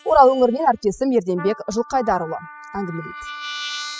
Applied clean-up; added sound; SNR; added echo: classical method spectral subtraction.